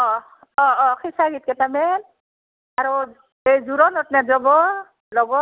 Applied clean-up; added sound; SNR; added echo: none; none; none; none.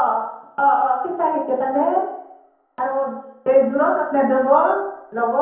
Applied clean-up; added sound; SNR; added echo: none; Wind instrument, woodwind instrument; 20 dB; reverberation time 0.9 s.